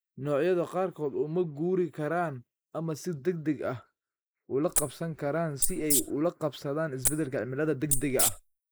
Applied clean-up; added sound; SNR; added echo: neural mask model Resemble Enhance denoiser.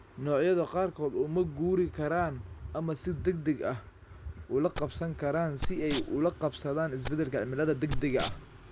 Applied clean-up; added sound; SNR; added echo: none; Wild animals; 0 dB; none.